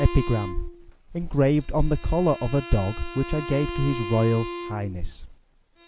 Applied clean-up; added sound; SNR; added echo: none; Bowed string instrument; 12 dB; none.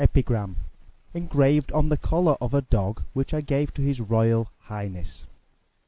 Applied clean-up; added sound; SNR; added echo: none; none; none; none.